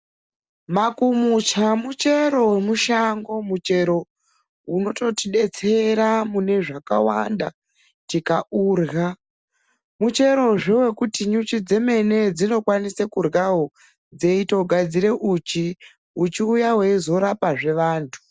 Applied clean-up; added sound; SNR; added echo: none; none; none; none.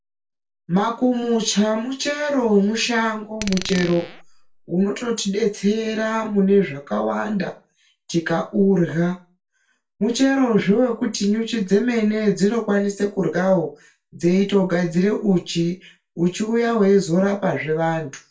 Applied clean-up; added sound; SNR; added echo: none; Glass; 13 dB; reverberation time 0.2 s.